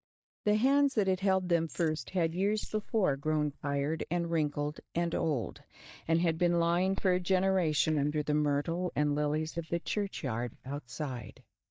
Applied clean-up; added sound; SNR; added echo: neural mask model DeepFilterNet 3.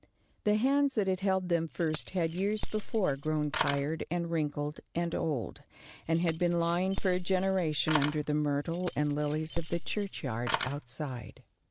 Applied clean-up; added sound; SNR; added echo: none; Keys jangling; 4 dB; none.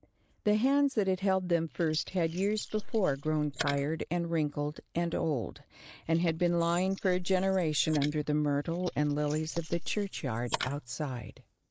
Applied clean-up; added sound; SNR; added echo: neural mask model Resemble Enhance denoiser.